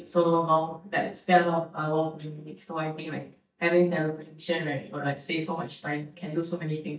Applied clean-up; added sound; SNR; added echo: neural mask model DeepFilterNet 3.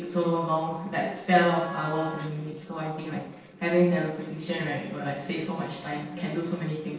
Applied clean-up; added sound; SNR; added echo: neural separator model SepFormer DNS4.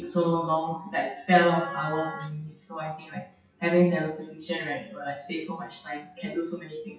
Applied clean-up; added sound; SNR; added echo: classical method WPE with log-MMSE.